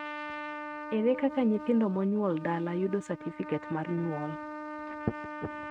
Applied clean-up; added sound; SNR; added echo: neural mask model RNNoise.